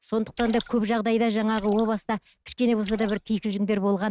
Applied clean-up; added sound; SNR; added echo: neural mask model RNNoise.